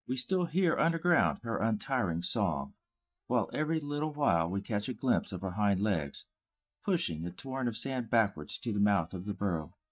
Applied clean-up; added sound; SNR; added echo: neural mask model DeepFilterNet 3.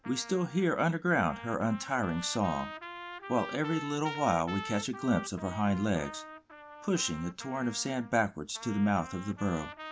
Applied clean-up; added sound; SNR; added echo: none; Trumpet; 13 dB; none.